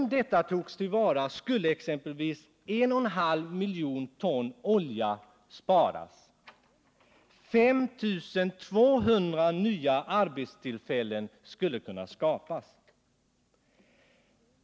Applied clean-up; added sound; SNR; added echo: none; none; none; none.